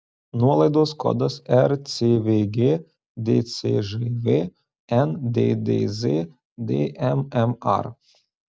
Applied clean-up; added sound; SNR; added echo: none; none; none; none.